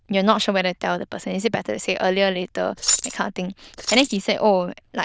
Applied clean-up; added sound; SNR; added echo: neural diffusion model UNIVERSE++.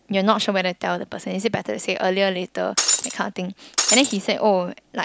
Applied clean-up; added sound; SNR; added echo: none; Shatter; -2 dB; none.